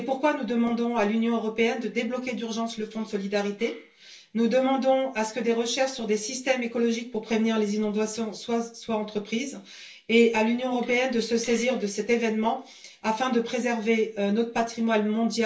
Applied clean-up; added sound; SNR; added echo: none; none; none; reverberation time 0.3 s.